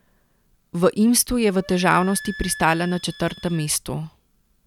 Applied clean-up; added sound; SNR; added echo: none; Wind instrument, woodwind instrument; 19 dB; none.